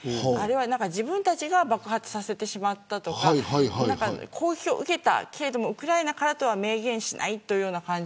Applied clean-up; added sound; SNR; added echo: none; none; none; none.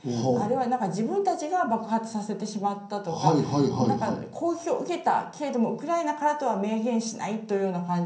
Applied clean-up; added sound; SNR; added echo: none; none; none; reverberation time 0.6 s.